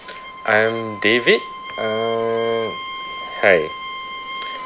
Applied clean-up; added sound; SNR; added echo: none; Bowed string instrument; 10 dB; none.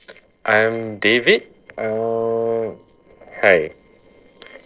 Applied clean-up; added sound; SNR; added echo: neural separator model SepFormer DNS4.